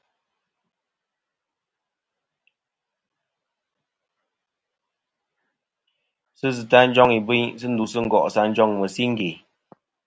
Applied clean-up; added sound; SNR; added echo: none; none; none; none.